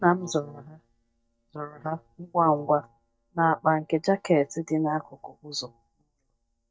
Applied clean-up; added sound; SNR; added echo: neural mask model DeepFilterNet 3.